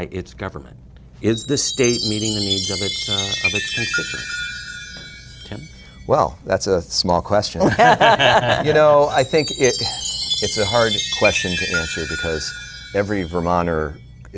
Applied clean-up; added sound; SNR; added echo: none; Chime; 7 dB; none.